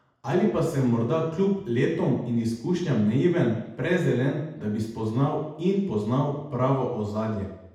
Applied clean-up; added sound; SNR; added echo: none; none; none; reverberation time 0.8 s.